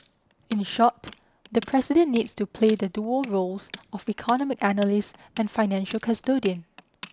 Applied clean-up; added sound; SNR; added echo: none; Tools; 19 dB; none.